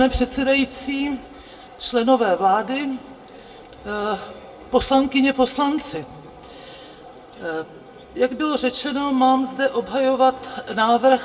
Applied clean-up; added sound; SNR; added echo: none; none; none; reverberation time 1.5 s.